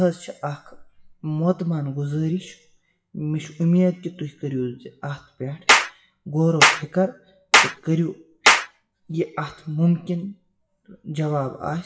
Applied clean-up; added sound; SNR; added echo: classical method WPE with log-MMSE.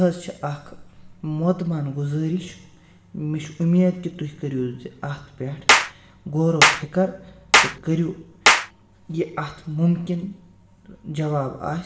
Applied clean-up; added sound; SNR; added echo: none; Clapping; -4 dB; reverberation time 1.1 s.